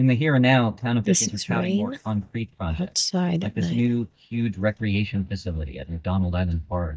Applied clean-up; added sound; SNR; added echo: neural mask model DeepFilterNet 3.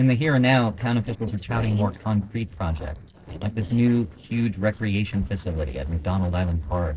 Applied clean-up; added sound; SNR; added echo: neural separator model SepFormer DNS4.